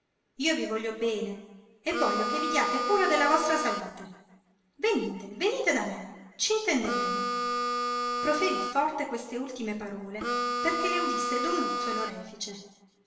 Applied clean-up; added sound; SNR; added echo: none; Harmonica; -1 dB; reverberation time 1.0 s.